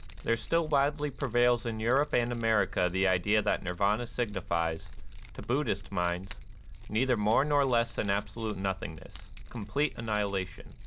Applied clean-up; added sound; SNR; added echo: none; Keys jangling; 11 dB; none.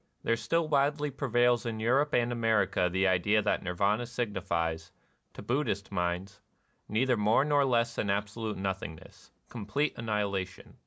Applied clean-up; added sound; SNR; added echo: none; none; none; none.